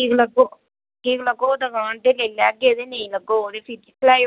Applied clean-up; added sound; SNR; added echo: none; none; none; none.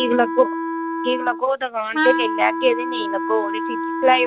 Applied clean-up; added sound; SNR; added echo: none; Wind instrument, woodwind instrument; 3 dB; none.